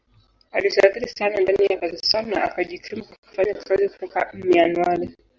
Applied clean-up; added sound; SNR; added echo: none; none; none; none.